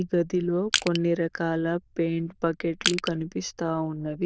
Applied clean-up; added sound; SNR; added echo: neural diffusion model UNIVERSE++.